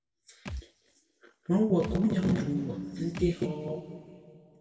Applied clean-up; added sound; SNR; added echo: none; Thump, thud; 14 dB; reverberation time 2.2 s.